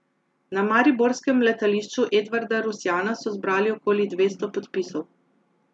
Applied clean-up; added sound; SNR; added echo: none; none; none; none.